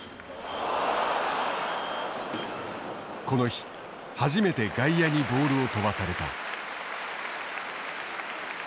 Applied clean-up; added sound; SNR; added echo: none; none; none; none.